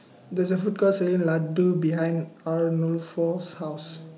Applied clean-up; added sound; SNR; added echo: none; none; none; none.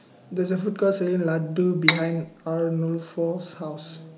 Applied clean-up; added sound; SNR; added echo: none; Cutlery, silverware; 1 dB; none.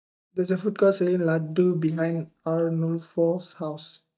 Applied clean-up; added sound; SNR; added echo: neural mask model DeepFilterNet 3.